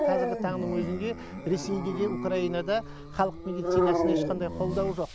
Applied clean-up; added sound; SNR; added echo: none; Dog; 0 dB; none.